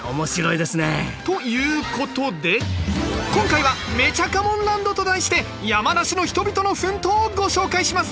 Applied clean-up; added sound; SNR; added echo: none; none; none; none.